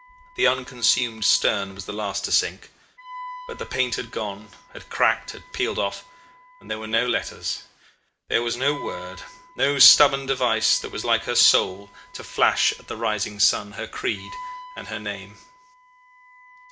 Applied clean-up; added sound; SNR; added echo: none; Wind instrument, woodwind instrument; 19 dB; none.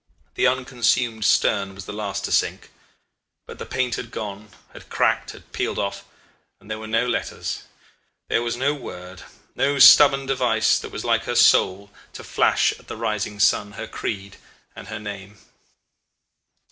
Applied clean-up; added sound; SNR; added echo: none; none; none; none.